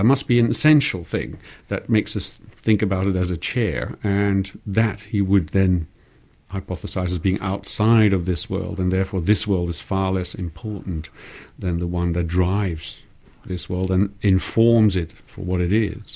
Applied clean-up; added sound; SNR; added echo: none; none; none; none.